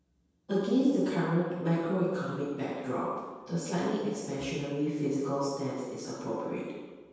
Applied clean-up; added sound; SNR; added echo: none; none; none; reverberation time 1.2 s.